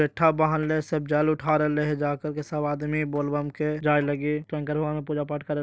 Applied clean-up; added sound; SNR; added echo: neural separator model SepFormer DNS4.